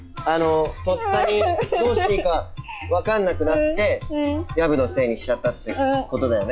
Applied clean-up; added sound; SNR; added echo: classical method log-MMSE.